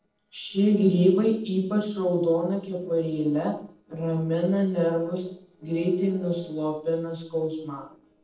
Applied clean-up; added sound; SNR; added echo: neural separator model SepFormer DNS4.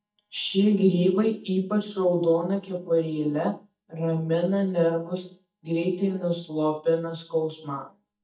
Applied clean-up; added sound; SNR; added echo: neural mask model DeepFilterNet 3.